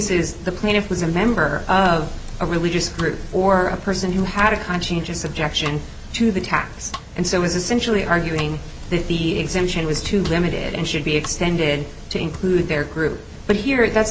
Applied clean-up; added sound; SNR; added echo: none; Domestic sounds, home sounds; 20 dB; none.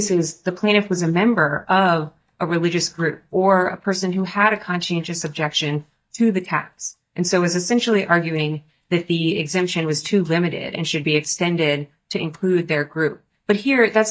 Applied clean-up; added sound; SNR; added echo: neural mask model DeepFilterNet 3.